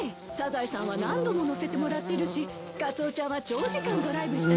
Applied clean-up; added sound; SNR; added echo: none; Buzz; 2 dB; none.